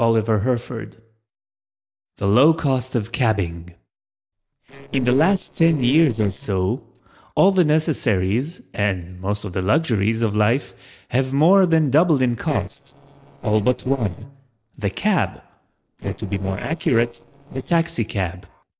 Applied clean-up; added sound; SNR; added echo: neural separator model SepFormer DNS4.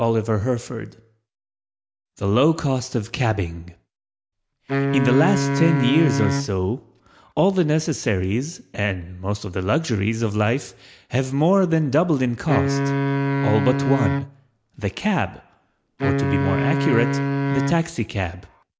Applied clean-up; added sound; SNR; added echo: none; Wind instrument, woodwind instrument; 1 dB; none.